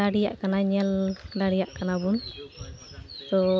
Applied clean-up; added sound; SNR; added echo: none; none; none; none.